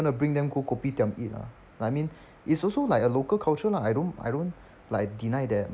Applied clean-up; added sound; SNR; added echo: none; none; none; none.